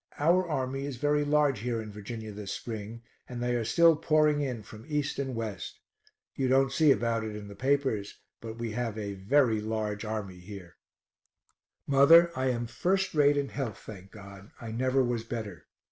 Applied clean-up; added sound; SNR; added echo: none; none; none; none.